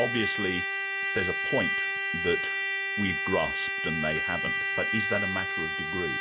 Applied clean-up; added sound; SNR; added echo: none; Trumpet; -3 dB; none.